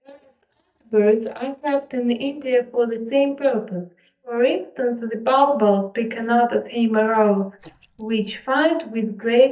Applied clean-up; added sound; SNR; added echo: neural mask model DeepFilterNet 3.